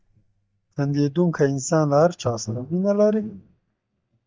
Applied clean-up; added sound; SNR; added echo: neural mask model DeepFilterNet 3.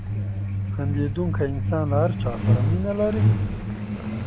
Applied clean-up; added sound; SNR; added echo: none; Truck; -4 dB; none.